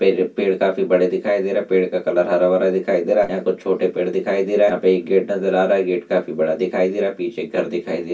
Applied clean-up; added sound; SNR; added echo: none; none; none; reverberation time 0.2 s.